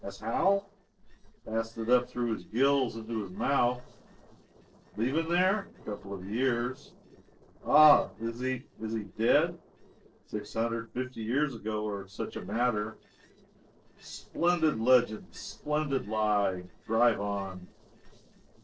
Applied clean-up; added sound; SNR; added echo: neural separator model SepFormer DNS4.